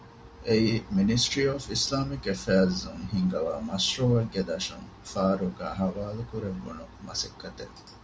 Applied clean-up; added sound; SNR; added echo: none; none; none; none.